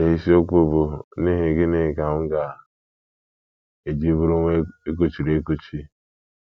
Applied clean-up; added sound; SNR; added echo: none; none; none; none.